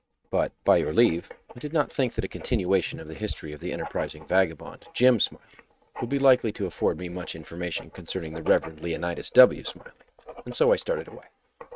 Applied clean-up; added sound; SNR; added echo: neural mask model RNNoise.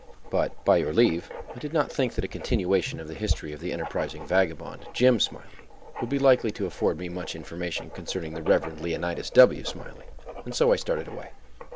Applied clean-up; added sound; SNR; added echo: none; Clock + Writing; 13 dB; none.